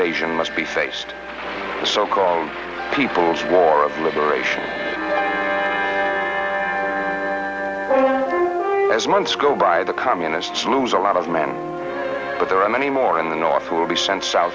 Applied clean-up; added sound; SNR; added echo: none; none; none; none.